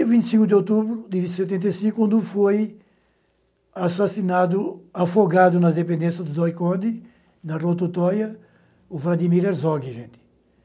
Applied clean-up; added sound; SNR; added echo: none; none; none; none.